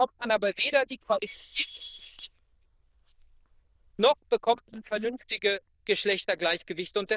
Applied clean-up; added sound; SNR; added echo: neural diffusion model UNIVERSE++.